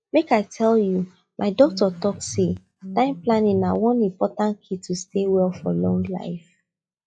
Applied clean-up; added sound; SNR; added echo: classical method log-MMSE.